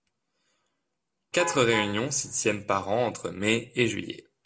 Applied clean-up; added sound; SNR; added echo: none; Alarm / Truck; 9 dB; none.